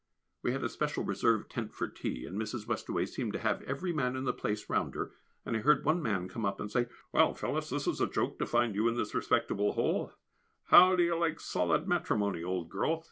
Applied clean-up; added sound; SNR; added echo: none; none; none; none.